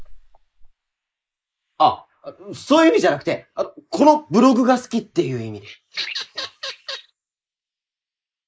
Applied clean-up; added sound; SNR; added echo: neural mask model Resemble Enhance denoiser.